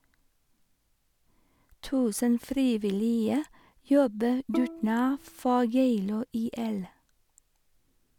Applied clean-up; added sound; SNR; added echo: none; Bowed string instrument; 12 dB; none.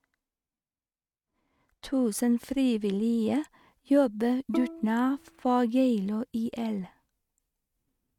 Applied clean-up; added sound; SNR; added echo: neural mask model RNNoise.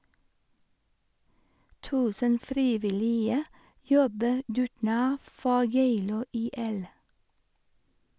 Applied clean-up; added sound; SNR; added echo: none; none; none; none.